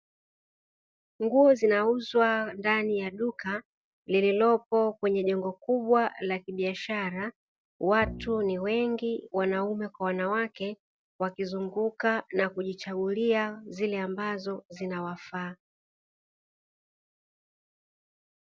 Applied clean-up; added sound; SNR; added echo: none; Bowed string instrument; 15 dB; none.